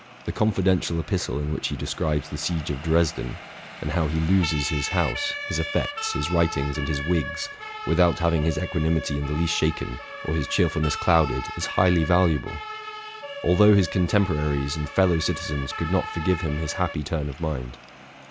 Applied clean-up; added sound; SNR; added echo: none; Siren; 11 dB; none.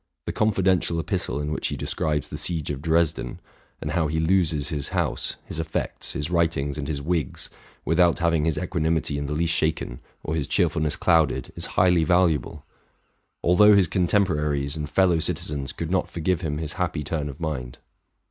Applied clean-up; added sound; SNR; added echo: none; none; none; none.